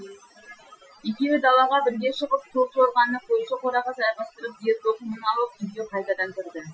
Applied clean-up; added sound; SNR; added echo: classical method Wiener filter.